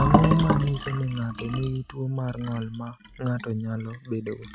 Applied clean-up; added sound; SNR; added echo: none; Fill (with liquid); 2 dB; none.